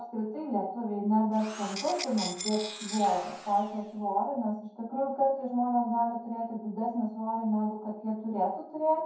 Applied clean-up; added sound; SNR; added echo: none; Tools; 10 dB; reverberation time 0.6 s.